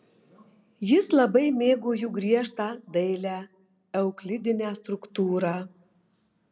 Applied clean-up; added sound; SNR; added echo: none; none; none; none.